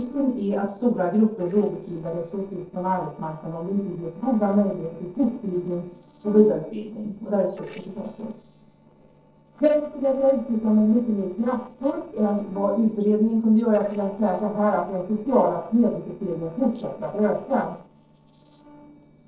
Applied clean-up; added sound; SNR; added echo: neural separator model SepFormer DNS4.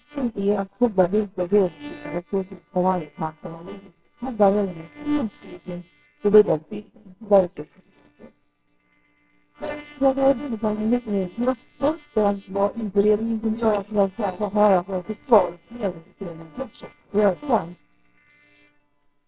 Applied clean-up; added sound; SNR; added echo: neural separator model SepFormer WHAMR!.